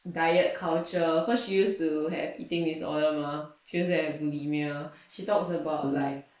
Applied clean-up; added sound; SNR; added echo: neural mask model Resemble Enhance denoiser.